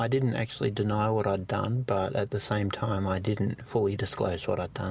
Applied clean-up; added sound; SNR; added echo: none; none; none; none.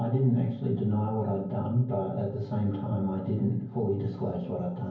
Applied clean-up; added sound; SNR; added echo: none; none; none; reverberation time 0.9 s.